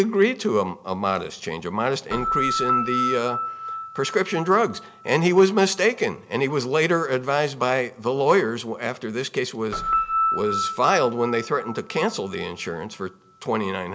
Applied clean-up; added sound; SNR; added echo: none; Keyboard (musical) + Piano; 7 dB; none.